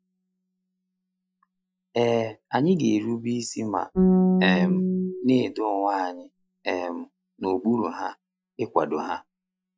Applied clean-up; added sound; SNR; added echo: classical method Wiener filter.